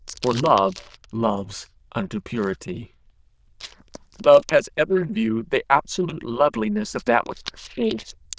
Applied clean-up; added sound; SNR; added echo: neural diffusion model UNIVERSE++.